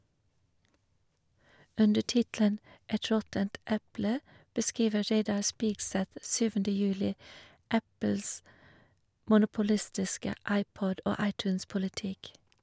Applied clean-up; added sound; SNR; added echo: none; none; none; none.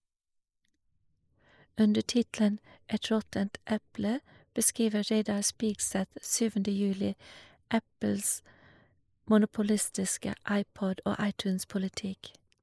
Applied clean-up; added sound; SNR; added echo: neural mask model Resemble Enhance denoiser.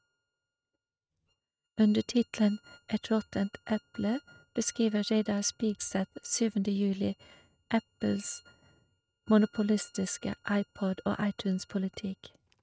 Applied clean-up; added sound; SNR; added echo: neural mask model RNNoise.